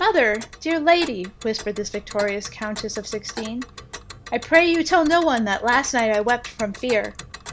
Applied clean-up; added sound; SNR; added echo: none; Tick; 17 dB; none.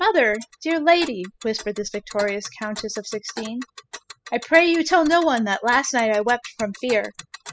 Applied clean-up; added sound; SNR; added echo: classical method spectral subtraction.